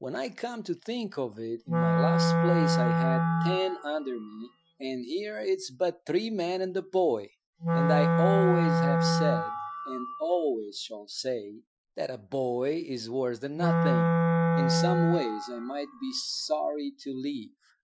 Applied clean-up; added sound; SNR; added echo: classical method Wiener filter.